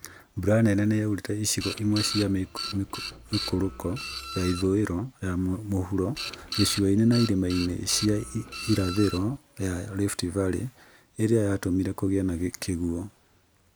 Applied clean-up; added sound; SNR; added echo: none; Printer; 9 dB; none.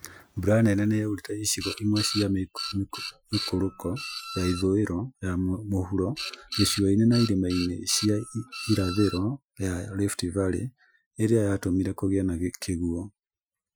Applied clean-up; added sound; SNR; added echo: classical method Wiener filter.